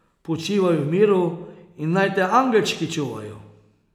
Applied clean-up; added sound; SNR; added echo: none; none; none; none.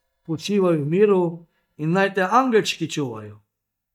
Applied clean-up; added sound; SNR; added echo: neural mask model DeepFilterNet 3.